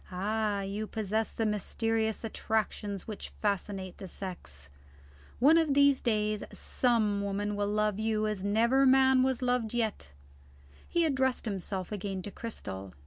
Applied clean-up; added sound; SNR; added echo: none; none; none; none.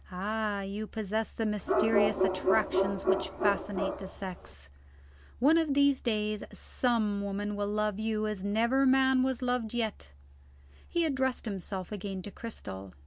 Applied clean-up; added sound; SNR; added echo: none; Bark; -1 dB; none.